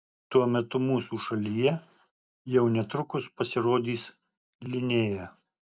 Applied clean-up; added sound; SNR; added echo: none; none; none; none.